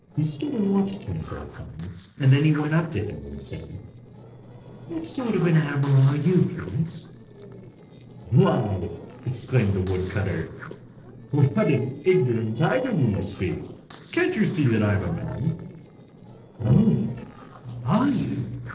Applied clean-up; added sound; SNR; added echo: neural separator model SepFormer DNS4.